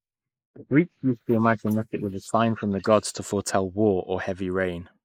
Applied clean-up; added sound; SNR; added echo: neural mask model Resemble Enhance denoiser.